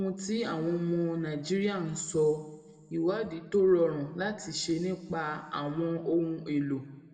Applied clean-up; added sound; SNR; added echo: none; none; none; reverberation time 1.4 s.